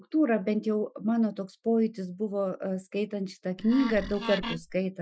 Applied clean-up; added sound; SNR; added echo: classical method Wiener filter.